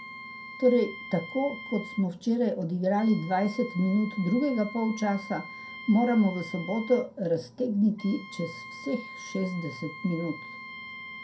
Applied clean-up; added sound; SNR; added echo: none; Wind instrument, woodwind instrument; 15 dB; reverberation time 0.2 s.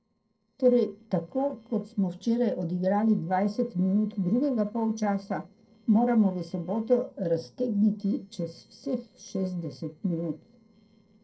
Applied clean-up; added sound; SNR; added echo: neural separator model SepFormer DNS4.